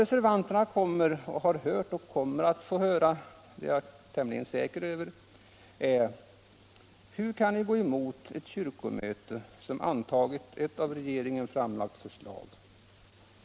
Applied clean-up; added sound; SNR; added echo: none; none; none; none.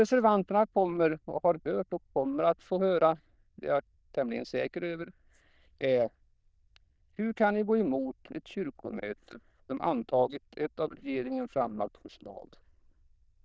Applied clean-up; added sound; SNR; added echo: neural diffusion model UNIVERSE++.